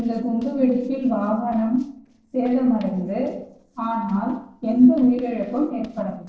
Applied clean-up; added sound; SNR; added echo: neural separator model SepFormer DNS4.